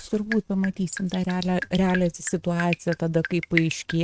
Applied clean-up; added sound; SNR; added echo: neural mask model RNNoise.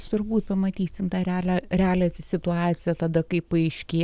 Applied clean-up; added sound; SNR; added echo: none; none; none; none.